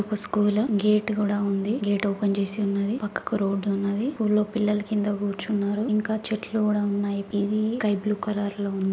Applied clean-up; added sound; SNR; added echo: none; none; none; none.